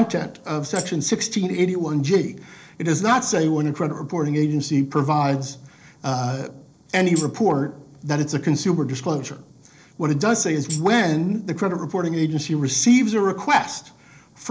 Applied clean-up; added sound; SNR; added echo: neural separator model SepFormer DNS4.